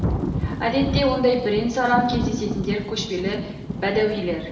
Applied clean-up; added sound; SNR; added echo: none; Thunder / Rain; 4 dB; reverberation time 0.9 s.